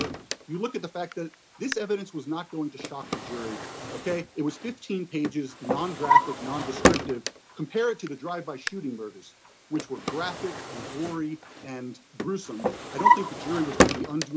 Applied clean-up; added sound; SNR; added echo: none; Drawer open or close; -3 dB; none.